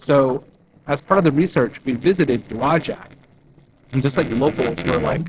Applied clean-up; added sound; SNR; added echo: neural separator model SepFormer DNS4.